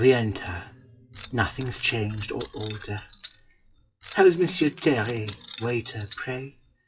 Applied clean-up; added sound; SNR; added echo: classical method WPE with log-MMSE.